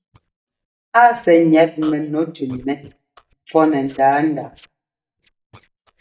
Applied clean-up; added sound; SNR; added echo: neural mask model DeepFilterNet 3.